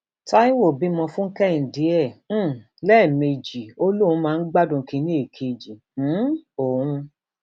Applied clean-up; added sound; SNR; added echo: none; none; none; none.